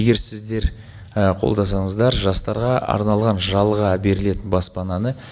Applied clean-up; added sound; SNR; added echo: none; none; none; none.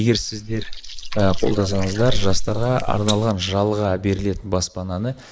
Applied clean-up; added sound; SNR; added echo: neural mask model Resemble Enhance denoiser.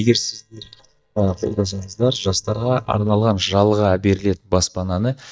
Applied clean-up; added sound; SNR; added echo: neural mask model DeepFilterNet 3.